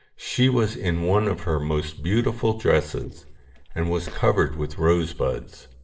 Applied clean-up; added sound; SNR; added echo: neural separator model SepFormer DNS4.